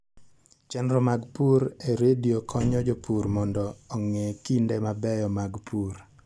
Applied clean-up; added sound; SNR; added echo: none; none; none; none.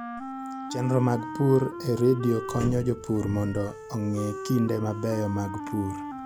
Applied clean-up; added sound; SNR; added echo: none; Wind instrument, woodwind instrument; 10 dB; none.